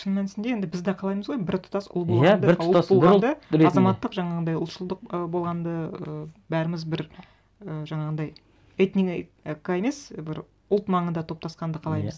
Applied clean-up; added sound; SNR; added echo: none; none; none; none.